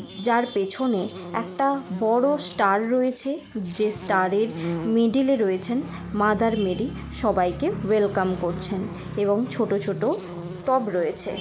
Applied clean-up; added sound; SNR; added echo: none; Buzz; 15 dB; none.